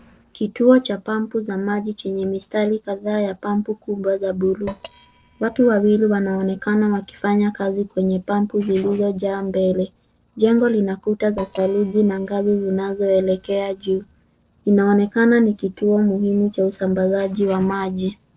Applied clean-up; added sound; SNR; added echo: neural separator model SepFormer DNS4.